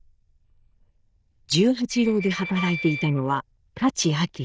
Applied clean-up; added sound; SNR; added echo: neural diffusion model UNIVERSE++.